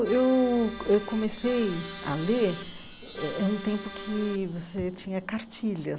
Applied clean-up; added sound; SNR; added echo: none; Chime + Accordion; 10 dB; none.